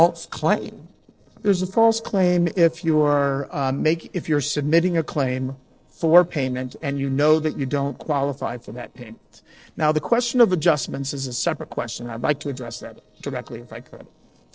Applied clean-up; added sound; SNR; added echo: neural separator model SepFormer DNS4.